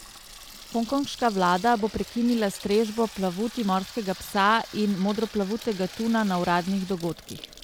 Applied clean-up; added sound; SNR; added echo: none; Sink (filling or washing) / Water tap, faucet; 16 dB; none.